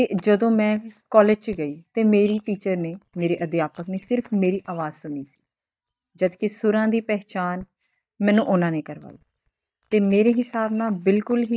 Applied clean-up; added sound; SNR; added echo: neural mask model DeepFilterNet 3.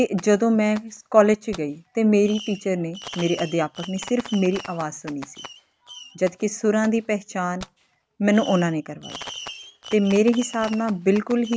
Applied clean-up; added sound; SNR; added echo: none; Fireworks; 18 dB; none.